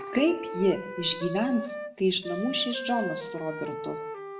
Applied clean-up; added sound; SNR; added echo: none; Wind instrument, woodwind instrument; 8 dB; reverberation time 0.6 s.